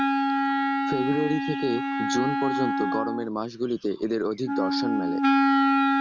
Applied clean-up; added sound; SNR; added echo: none; Wind instrument, woodwind instrument; -4 dB; none.